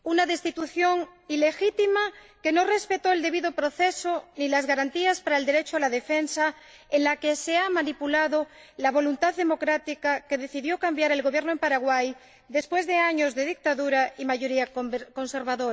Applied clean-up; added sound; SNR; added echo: none; none; none; none.